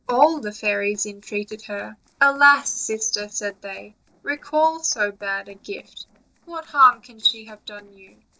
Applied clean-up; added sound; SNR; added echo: neural separator model SepFormer DNS4.